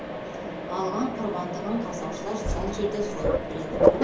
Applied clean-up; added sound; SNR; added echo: none; Mechanisms; -4 dB; reverberation time 0.6 s.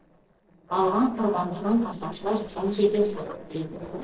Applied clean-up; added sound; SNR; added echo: neural separator model SepFormer DNS4.